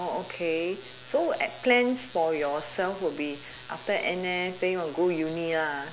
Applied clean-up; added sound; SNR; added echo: none; none; none; none.